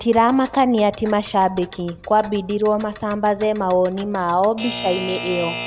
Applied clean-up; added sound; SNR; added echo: none; Alarm / Clock; 14 dB; none.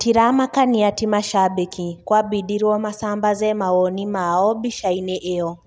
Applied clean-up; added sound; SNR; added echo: none; none; none; none.